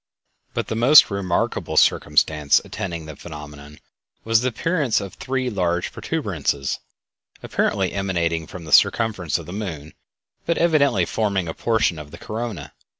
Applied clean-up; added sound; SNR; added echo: none; none; none; none.